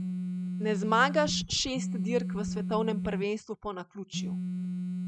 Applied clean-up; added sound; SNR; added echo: none; Telephone; 2 dB; none.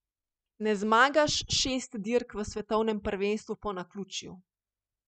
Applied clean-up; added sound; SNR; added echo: none; none; none; none.